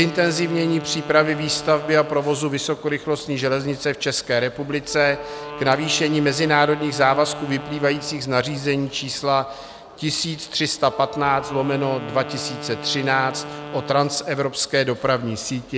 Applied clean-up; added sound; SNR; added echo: none; Wind instrument, woodwind instrument; 14 dB; none.